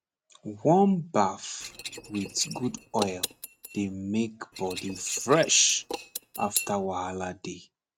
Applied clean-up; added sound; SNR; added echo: neural mask model RNNoise.